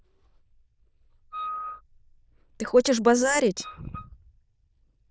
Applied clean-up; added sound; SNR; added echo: neural diffusion model UNIVERSE++.